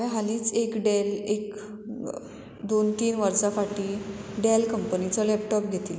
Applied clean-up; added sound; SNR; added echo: none; none; none; none.